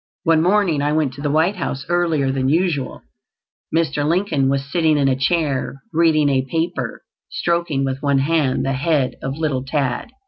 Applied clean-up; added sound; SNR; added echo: none; none; none; none.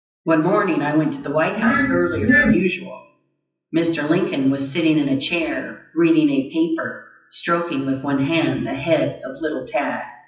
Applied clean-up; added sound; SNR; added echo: classical method WPE with log-MMSE.